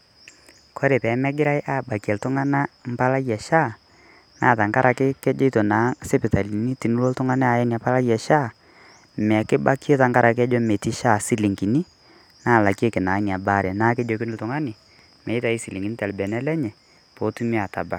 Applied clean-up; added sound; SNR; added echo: none; none; none; none.